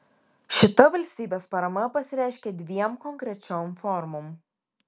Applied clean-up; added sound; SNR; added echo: none; none; none; none.